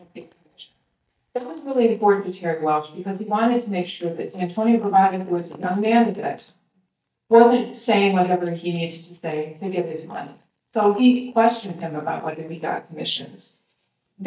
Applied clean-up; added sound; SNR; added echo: neural mask model DeepFilterNet 3.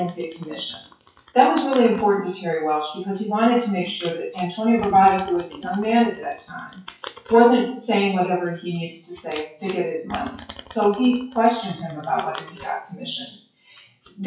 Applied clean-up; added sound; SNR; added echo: classical method WPE with log-MMSE.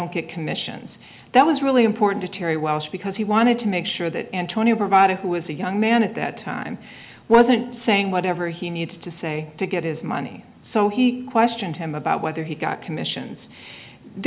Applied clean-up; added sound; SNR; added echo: none; none; none; none.